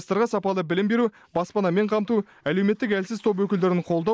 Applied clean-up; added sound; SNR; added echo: neural mask model Resemble Enhance denoiser.